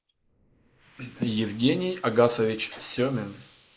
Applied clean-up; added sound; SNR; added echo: neural mask model Resemble Enhance denoiser.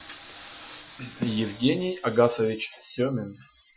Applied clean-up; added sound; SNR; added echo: classical method Wiener filter.